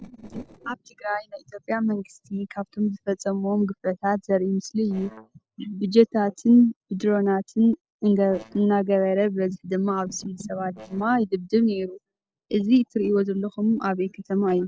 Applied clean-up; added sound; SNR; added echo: neural separator model SepFormer DNS4.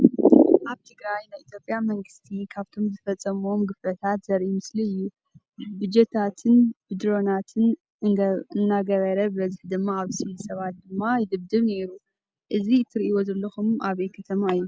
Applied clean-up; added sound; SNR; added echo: none; none; none; none.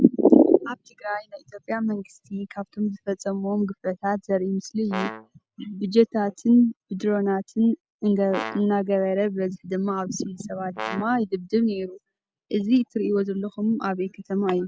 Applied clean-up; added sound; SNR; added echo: none; Brass instrument; 12 dB; none.